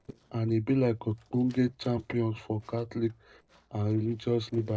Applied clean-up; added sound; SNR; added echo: neural separator model SepFormer DNS4.